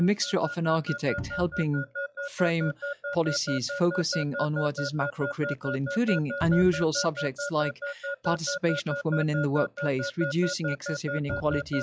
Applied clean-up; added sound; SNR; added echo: classical method log-MMSE.